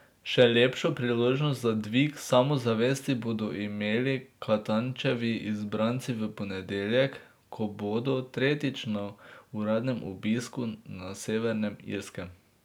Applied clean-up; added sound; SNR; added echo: none; none; none; none.